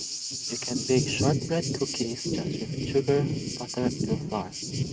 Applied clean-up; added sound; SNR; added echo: neural mask model RNNoise.